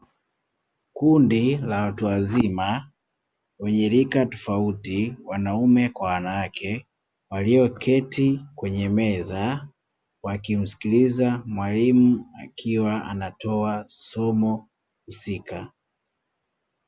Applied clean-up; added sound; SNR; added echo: none; none; none; none.